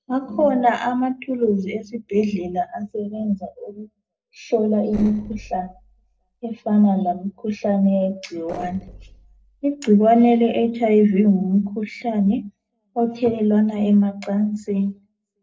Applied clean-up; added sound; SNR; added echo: neural separator model SepFormer DNS4.